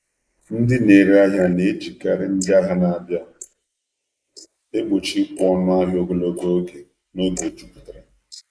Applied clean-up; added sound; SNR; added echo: neural mask model Resemble Enhance denoiser.